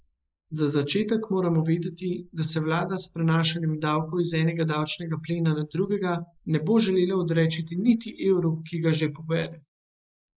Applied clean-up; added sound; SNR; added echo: neural mask model Resemble Enhance denoiser.